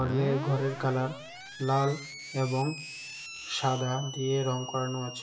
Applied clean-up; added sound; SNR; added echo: none; Screech; 11 dB; reverberation time 0.6 s.